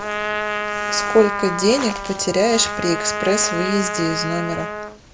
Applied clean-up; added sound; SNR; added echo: none; Trumpet; 5 dB; none.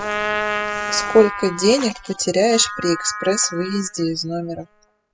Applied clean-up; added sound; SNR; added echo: classical method spectral subtraction.